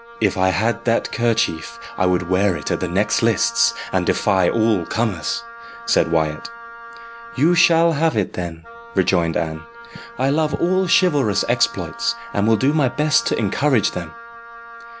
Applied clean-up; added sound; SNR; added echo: none; Wind instrument, woodwind instrument; 17 dB; none.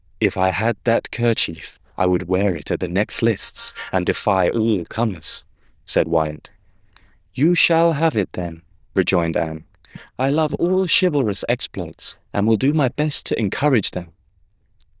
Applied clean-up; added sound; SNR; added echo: neural diffusion model UNIVERSE++.